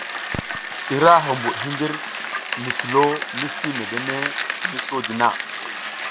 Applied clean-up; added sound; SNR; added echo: none; Bicycle; 4 dB; none.